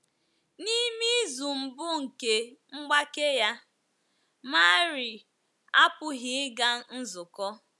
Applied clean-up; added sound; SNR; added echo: none; none; none; none.